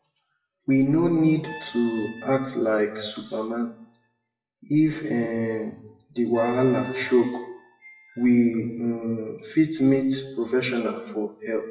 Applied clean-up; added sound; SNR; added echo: classical method WPE with log-MMSE.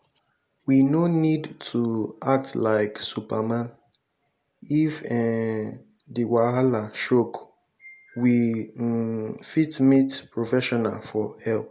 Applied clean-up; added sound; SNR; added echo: none; none; none; none.